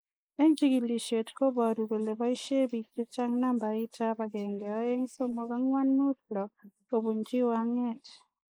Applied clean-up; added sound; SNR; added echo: neural mask model Resemble Enhance denoiser.